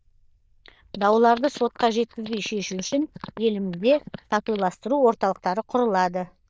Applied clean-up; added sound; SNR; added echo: neural diffusion model UNIVERSE++.